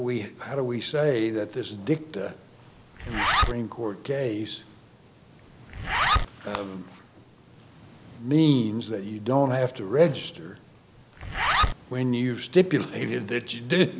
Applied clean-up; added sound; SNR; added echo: none; Zipper (clothing); 3 dB; none.